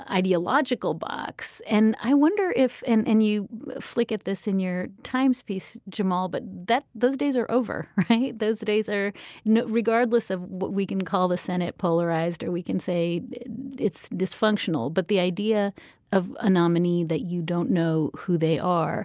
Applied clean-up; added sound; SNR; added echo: none; none; none; none.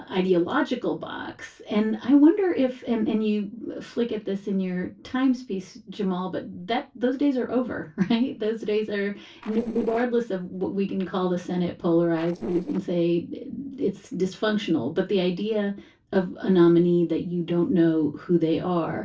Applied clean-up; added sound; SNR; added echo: neural separator model SepFormer DNS4.